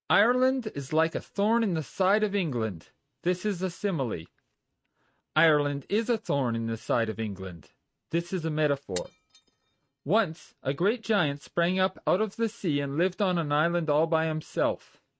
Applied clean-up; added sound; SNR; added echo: neural mask model RNNoise.